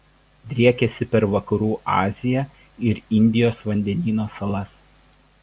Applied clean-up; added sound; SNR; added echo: none; none; none; none.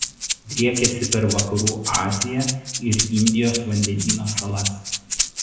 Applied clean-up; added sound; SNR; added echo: none; Rattle (instrument); 3 dB; reverberation time 0.9 s.